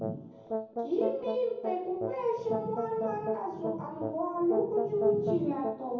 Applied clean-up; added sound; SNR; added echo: none; Brass instrument; 5 dB; reverberation time 0.9 s.